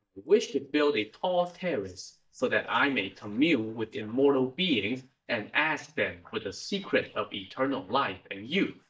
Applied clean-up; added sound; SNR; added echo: neural mask model DeepFilterNet 3.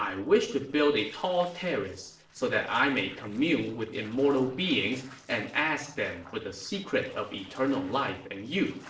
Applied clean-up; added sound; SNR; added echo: neural separator model SepFormer DNS4.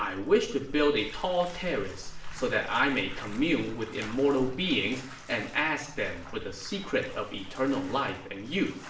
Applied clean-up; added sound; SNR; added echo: none; Bathtub (filling or washing); 12 dB; reverberation time 0.5 s.